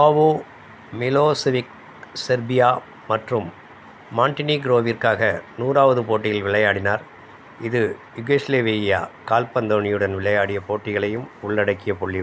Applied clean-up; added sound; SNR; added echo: none; none; none; none.